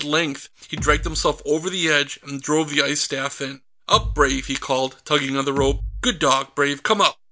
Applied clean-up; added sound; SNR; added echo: none; Bass drum; 9 dB; none.